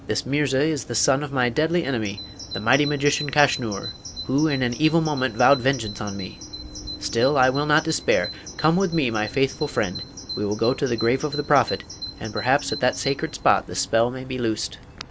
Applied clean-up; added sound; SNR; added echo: none; Bird vocalization, bird call, bird song; 13 dB; none.